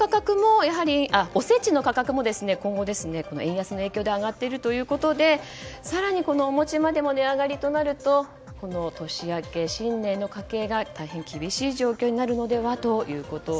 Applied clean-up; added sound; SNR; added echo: none; none; none; none.